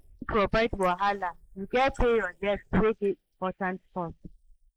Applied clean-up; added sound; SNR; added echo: neural mask model Resemble Enhance denoiser.